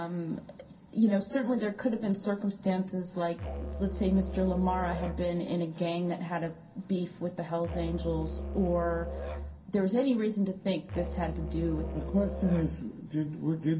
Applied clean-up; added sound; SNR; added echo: none; Musical instrument; 7 dB; reverberation time 0.3 s.